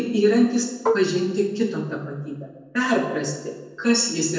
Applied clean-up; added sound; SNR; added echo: neural separator model SepFormer DNS4.